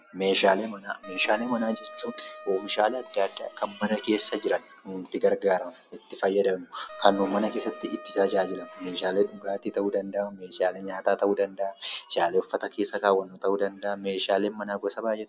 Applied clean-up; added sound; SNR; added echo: none; Wind instrument, woodwind instrument; 18 dB; none.